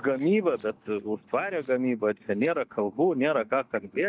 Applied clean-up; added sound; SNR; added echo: neural mask model DeepFilterNet 3.